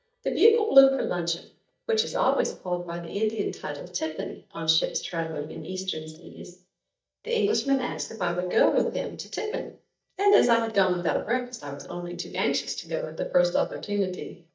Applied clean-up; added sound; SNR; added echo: neural mask model DeepFilterNet 3.